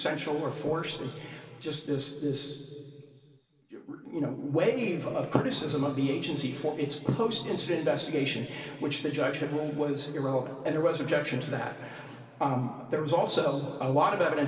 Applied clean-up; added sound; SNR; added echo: none; none; none; reverberation time 2.4 s.